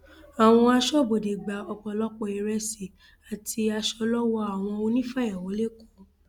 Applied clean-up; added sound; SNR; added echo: none; none; none; none.